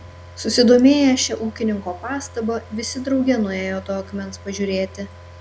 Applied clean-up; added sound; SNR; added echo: none; Car; 20 dB; none.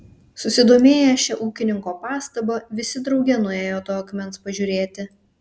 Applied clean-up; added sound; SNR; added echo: none; none; none; none.